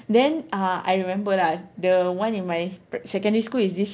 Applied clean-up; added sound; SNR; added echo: none; none; none; none.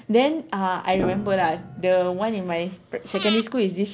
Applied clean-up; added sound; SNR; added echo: none; Piano + Breathing; 10 dB; none.